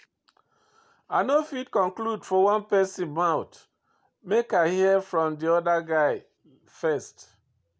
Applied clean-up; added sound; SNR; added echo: none; none; none; none.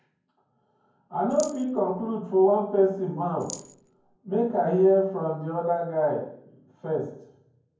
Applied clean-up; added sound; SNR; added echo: none; Rattle; 17 dB; reverberation time 0.9 s.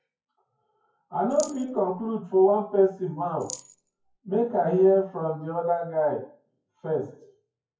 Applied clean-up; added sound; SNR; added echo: classical method WPE with log-MMSE.